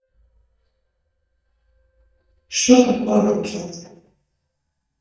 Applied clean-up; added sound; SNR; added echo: neural mask model DeepFilterNet 3.